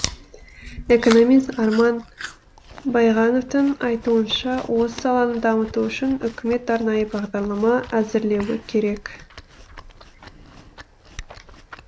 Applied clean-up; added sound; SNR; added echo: none; Chewing, mastication; 16 dB; none.